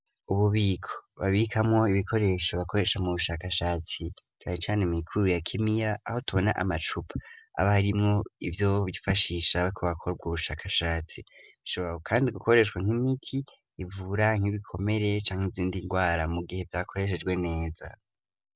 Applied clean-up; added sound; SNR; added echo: none; none; none; none.